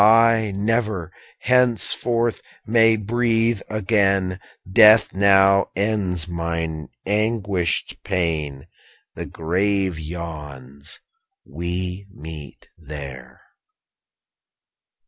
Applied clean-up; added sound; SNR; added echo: none; none; none; none.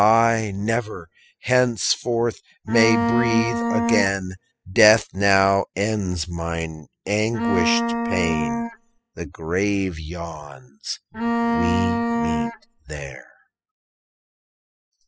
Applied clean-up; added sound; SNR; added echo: classical method spectral subtraction.